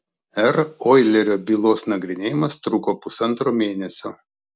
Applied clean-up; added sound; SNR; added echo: none; none; none; none.